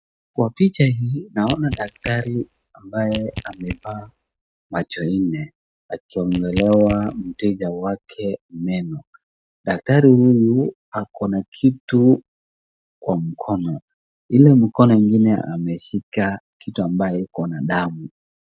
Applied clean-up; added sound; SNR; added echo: neural mask model RNNoise.